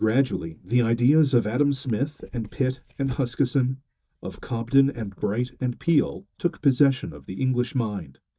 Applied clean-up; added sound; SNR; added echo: neural mask model DeepFilterNet 3.